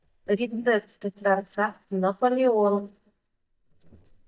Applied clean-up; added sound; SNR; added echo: neural mask model DeepFilterNet 3.